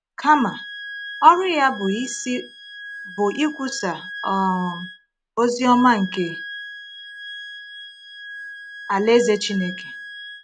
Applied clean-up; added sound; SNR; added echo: none; Wind instrument, woodwind instrument; 14 dB; none.